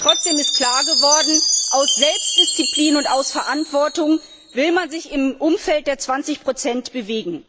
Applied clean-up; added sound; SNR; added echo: none; Chime; 1 dB; none.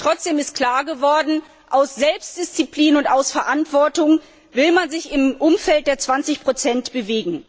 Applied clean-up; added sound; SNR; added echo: none; none; none; none.